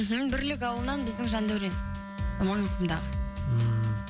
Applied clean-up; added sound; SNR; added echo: none; Wind instrument, woodwind instrument; 11 dB; none.